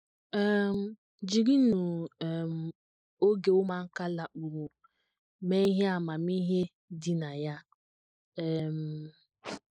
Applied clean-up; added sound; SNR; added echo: neural mask model Resemble Enhance denoiser.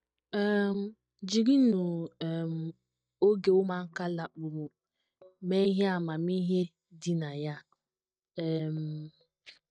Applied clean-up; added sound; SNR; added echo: neural mask model DeepFilterNet 3.